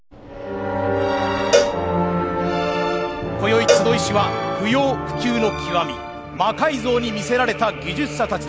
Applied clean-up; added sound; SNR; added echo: none; Cowbell; 4 dB; none.